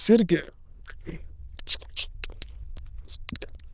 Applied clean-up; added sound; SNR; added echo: neural diffusion model UNIVERSE++.